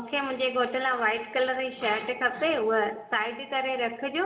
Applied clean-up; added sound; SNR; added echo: none; none; none; reverberation time 0.5 s.